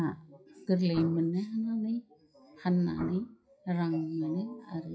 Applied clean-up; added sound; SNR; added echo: classical method WPE with log-MMSE.